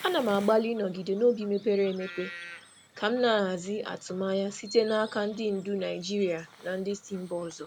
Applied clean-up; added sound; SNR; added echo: none; Bird vocalization, bird call, bird song; 19 dB; none.